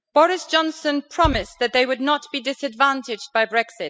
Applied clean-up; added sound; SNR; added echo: classical method spectral subtraction.